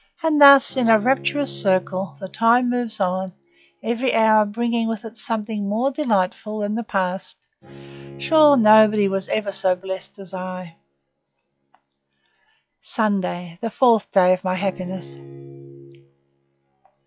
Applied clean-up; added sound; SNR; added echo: classical method log-MMSE.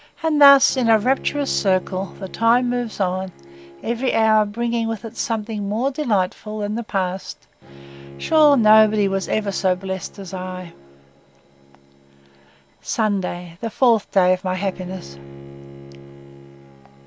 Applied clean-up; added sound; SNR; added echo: none; Bowed string instrument; 20 dB; none.